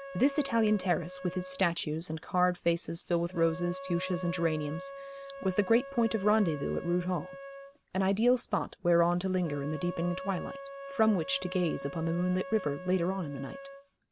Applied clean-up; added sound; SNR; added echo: none; Wind instrument, woodwind instrument; 13 dB; none.